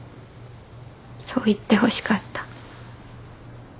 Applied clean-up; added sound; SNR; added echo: none; none; none; none.